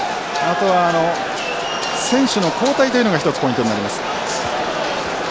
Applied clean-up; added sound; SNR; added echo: none; none; none; none.